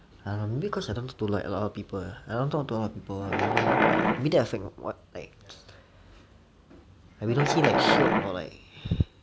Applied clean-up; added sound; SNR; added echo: none; Wild animals; -5 dB; none.